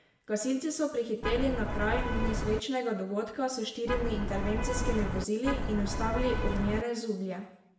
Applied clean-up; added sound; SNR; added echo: none; Vehicle horn, car horn, honking; -1 dB; reverberation time 0.7 s.